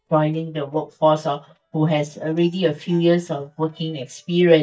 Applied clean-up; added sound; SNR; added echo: neural mask model DeepFilterNet 3.